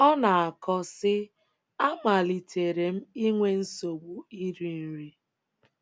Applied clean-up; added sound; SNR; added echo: none; none; none; none.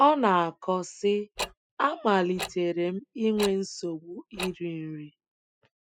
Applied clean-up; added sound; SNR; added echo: classical method spectral subtraction.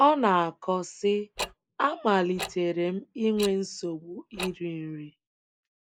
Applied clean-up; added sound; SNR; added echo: neural mask model Resemble Enhance denoiser.